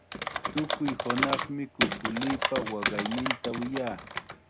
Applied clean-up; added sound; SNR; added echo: none; Computer keyboard; -1 dB; none.